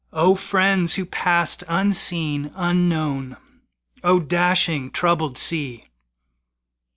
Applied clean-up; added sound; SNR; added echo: neural separator model SepFormer DNS4.